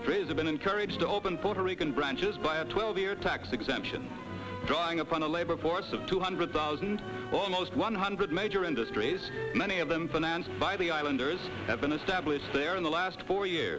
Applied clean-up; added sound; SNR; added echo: none; none; none; none.